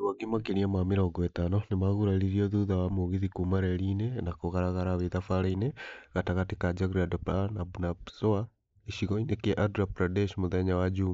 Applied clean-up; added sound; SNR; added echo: neural mask model Resemble Enhance denoiser.